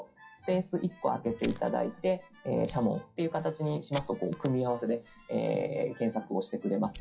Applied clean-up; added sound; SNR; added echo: classical method WPE with log-MMSE.